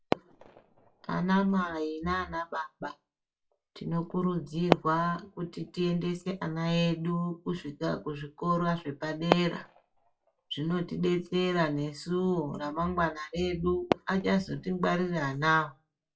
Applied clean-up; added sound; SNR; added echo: classical method WPE with log-MMSE.